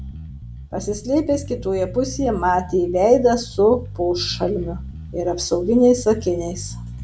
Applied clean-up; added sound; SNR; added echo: none; Bass guitar; 13 dB; none.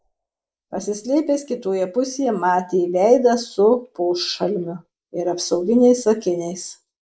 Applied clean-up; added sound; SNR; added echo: neural mask model Resemble Enhance denoiser.